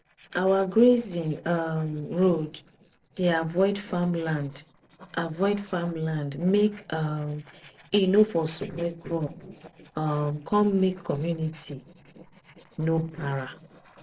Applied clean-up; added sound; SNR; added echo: neural separator model SepFormer DNS4.